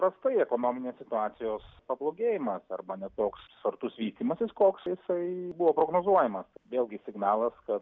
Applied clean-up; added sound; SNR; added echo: none; none; none; none.